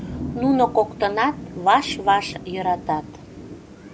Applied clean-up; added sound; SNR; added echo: none; Thunder / Rain; 12 dB; none.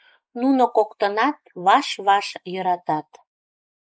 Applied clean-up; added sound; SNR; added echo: neural mask model Resemble Enhance denoiser.